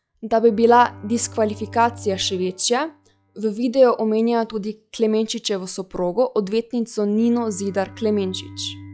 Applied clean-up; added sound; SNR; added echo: classical method log-MMSE.